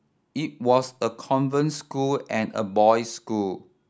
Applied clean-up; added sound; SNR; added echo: none; none; none; none.